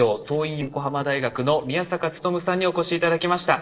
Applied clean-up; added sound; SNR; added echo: neural separator model SepFormer DNS4.